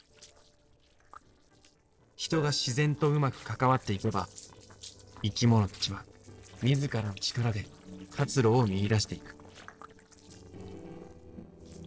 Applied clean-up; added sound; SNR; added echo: neural separator model SepFormer DNS4.